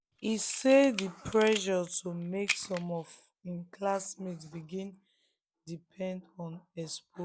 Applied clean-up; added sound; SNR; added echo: none; Camera; 8 dB; none.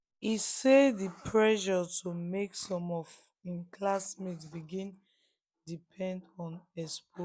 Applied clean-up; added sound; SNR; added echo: none; none; none; none.